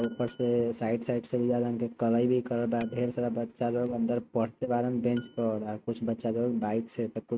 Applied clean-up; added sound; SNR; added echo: neural mask model RNNoise.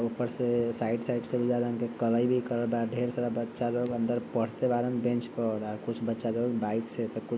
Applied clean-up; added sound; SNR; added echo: none; none; none; none.